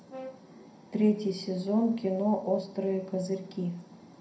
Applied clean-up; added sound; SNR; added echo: none; Brass instrument; 18 dB; reverberation time 0.4 s.